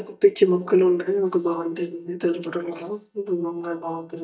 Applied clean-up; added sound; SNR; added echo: neural mask model DeepFilterNet 3.